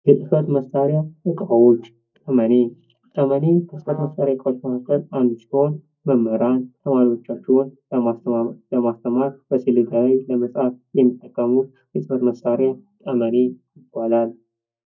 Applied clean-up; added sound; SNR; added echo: neural mask model DeepFilterNet 3.